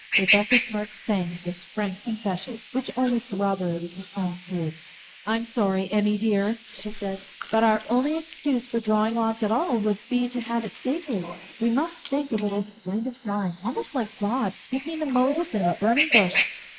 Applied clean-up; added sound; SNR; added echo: neural mask model Resemble Enhance denoiser.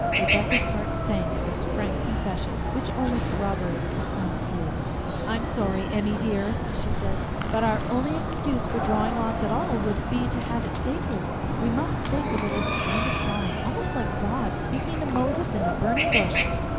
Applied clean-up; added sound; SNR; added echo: none; Chicken, rooster; -4 dB; none.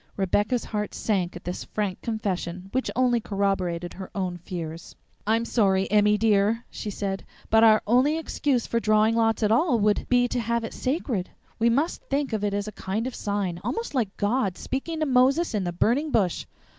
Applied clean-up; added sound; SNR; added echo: none; none; none; none.